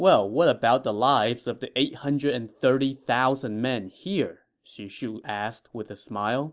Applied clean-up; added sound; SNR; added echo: none; none; none; none.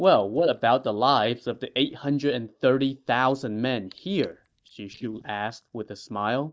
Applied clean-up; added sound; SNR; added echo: neural mask model DeepFilterNet 3.